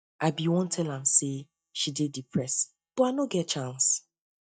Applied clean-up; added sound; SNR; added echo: neural mask model DeepFilterNet 3.